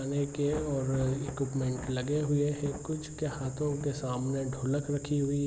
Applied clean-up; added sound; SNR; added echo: none; Thunder / Rain; 15 dB; none.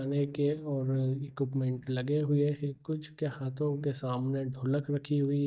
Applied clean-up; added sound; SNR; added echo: neural mask model DeepFilterNet 3.